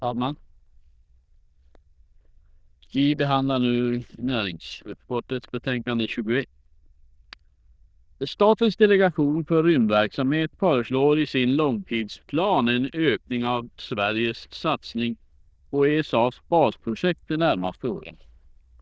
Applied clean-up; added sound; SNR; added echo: neural diffusion model UNIVERSE++.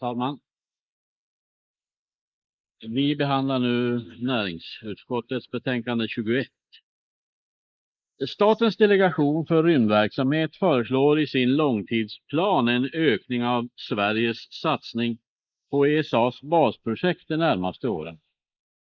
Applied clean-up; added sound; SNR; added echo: neural mask model Resemble Enhance denoiser.